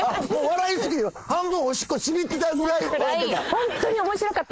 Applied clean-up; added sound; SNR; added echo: neural mask model Resemble Enhance denoiser.